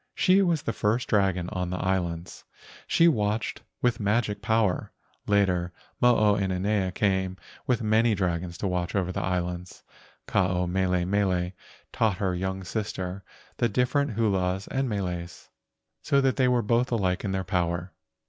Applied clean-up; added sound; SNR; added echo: none; none; none; none.